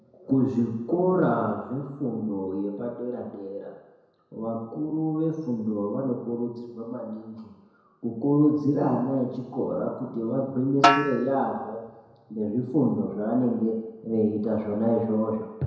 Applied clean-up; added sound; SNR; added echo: none; Snare drum; 0 dB; reverberation time 1.0 s.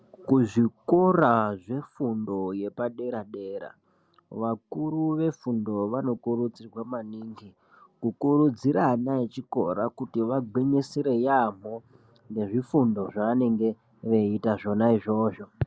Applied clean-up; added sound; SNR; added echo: none; none; none; none.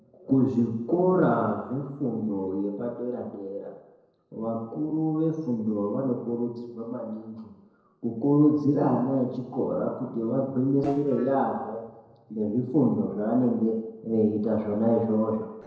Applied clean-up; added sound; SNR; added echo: neural separator model SepFormer DNS4.